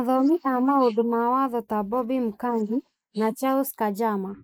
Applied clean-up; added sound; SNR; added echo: neural mask model Resemble Enhance denoiser.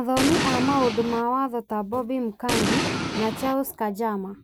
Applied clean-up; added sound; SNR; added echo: none; Explosion; 1 dB; none.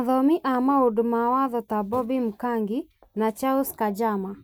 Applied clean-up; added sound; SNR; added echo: none; none; none; none.